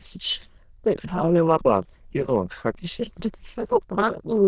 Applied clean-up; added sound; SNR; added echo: neural diffusion model UNIVERSE++.